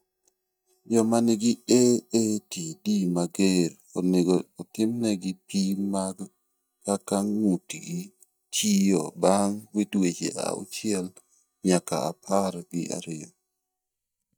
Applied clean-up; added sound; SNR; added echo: neural mask model DeepFilterNet 3.